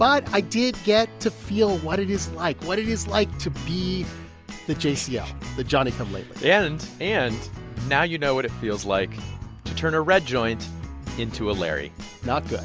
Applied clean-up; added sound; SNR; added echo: none; none; none; none.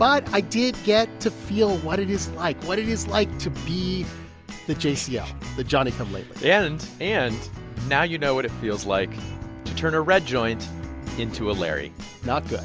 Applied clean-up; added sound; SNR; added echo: none; Bowed string instrument; 19 dB; none.